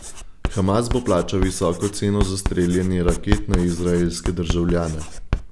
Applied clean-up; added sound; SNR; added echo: none; Writing; 4 dB; none.